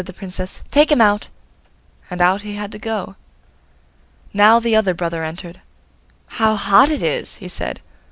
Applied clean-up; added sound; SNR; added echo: none; none; none; none.